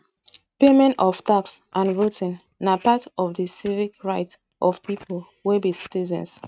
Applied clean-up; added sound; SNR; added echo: neural mask model RNNoise.